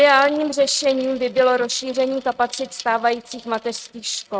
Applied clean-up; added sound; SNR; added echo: neural mask model RNNoise.